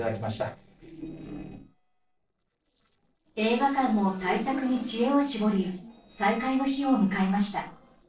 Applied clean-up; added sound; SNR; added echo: neural separator model SepFormer DNS4.